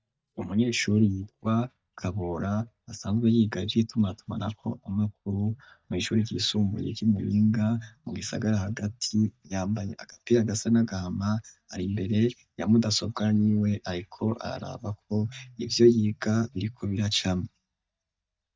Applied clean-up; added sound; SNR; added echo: neural mask model DeepFilterNet 3.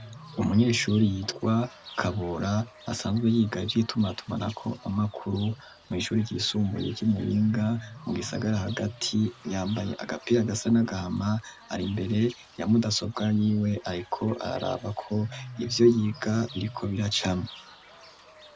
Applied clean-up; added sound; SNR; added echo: none; Bird / Fowl; 20 dB; none.